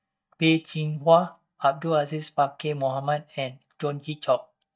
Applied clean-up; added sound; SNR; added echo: neural mask model DeepFilterNet 3.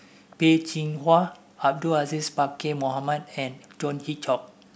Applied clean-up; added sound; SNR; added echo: none; none; none; none.